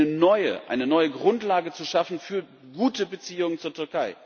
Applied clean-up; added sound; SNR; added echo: none; none; none; none.